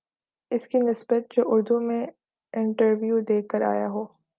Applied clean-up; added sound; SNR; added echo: none; none; none; none.